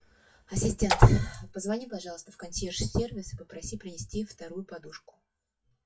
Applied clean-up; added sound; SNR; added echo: classical method WPE with log-MMSE.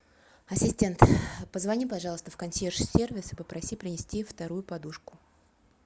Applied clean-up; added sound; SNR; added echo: none; none; none; none.